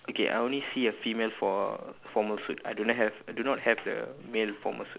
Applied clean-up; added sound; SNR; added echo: none; none; none; none.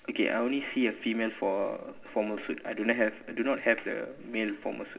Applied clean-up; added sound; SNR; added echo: none; none; none; reverberation time 2.0 s.